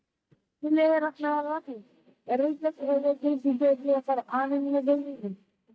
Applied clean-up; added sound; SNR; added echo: neural mask model DeepFilterNet 3.